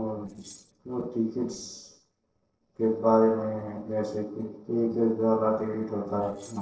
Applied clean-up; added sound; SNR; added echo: neural separator model SepFormer DNS4.